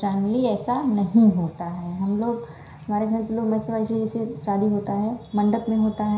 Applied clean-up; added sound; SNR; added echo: none; none; none; reverberation time 0.5 s.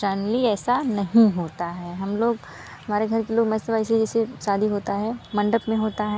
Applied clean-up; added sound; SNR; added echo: none; none; none; none.